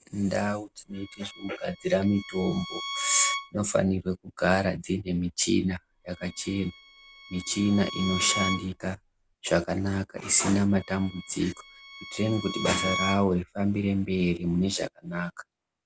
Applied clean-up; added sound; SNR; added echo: none; Bowed string instrument; 9 dB; none.